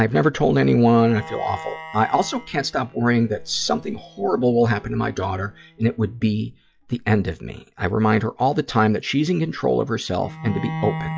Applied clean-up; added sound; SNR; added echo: classical method log-MMSE.